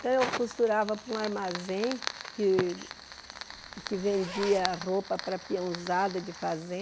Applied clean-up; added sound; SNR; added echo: none; Fire + Zipper (clothing); 10 dB; none.